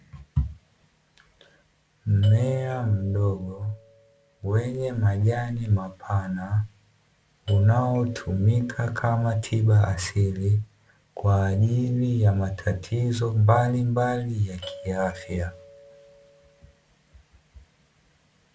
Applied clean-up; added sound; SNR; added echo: none; Doorbell; 20 dB; none.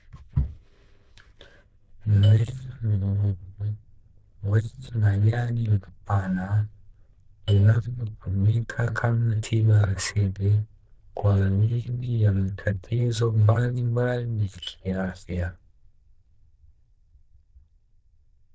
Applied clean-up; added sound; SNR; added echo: neural diffusion model UNIVERSE++.